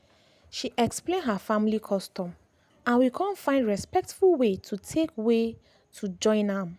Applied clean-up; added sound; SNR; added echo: none; none; none; none.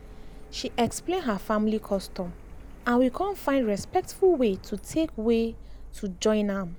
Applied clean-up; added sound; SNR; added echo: none; Printer; 15 dB; none.